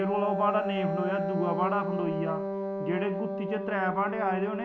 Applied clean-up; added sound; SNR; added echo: none; Wind instrument, woodwind instrument; 2 dB; none.